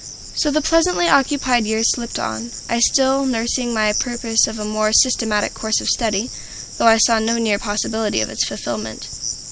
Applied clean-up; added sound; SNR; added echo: none; Cricket; 11 dB; none.